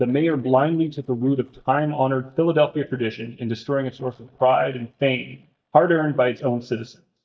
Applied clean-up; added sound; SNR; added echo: neural mask model DeepFilterNet 3.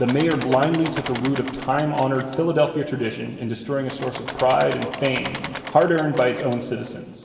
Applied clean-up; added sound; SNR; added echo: none; Engine / Mechanisms; 12 dB; reverberation time 1.7 s.